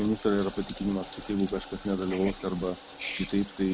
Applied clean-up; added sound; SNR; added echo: none; Bathtub (filling or washing); 6 dB; none.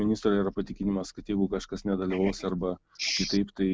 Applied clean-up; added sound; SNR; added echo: none; none; none; none.